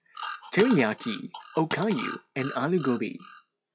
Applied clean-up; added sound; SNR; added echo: classical method log-MMSE.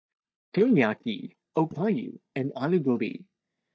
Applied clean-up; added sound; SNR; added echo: neural mask model DeepFilterNet 3.